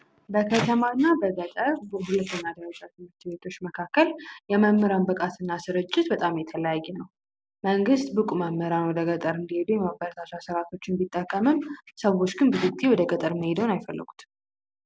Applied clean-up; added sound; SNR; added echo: none; none; none; none.